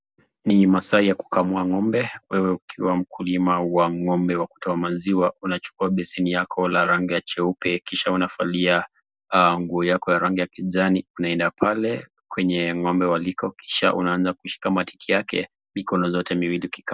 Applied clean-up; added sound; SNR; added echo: none; none; none; none.